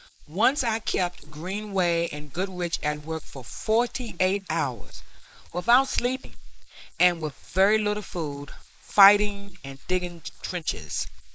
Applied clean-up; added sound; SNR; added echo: neural mask model Resemble Enhance denoiser.